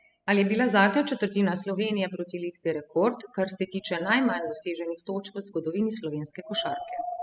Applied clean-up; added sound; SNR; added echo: classical method spectral subtraction.